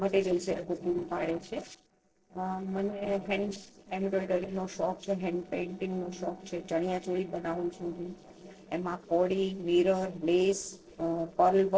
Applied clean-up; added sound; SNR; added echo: neural separator model SepFormer DNS4.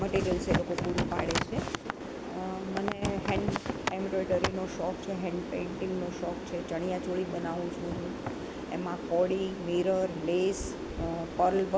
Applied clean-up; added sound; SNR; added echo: none; none; none; none.